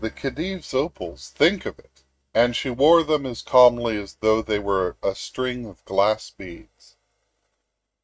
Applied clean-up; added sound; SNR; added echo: neural mask model RNNoise.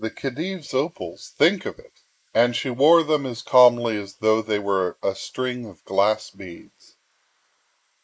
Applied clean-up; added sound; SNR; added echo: neural mask model Resemble Enhance denoiser.